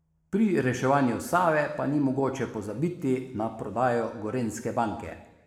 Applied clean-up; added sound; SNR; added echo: none; none; none; reverberation time 0.9 s.